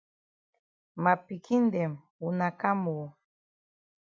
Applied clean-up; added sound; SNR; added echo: none; none; none; none.